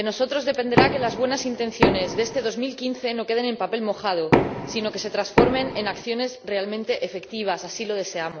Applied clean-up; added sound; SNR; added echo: none; Knock; -2 dB; none.